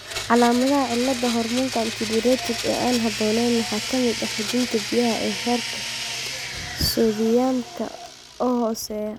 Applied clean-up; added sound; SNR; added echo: none; Domestic sounds, home sounds; 8 dB; none.